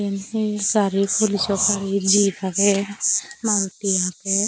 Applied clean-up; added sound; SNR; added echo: none; Insect; 2 dB; none.